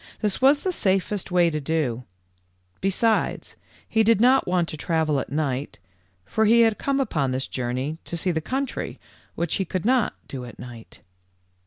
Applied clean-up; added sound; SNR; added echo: none; none; none; none.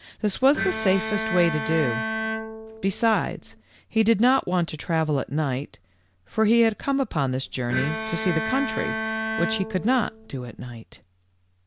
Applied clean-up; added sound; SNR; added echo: none; Bowed string instrument; 5 dB; none.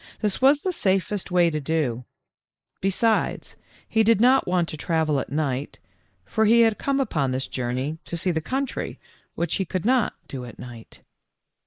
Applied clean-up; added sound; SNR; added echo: neural mask model Resemble Enhance denoiser.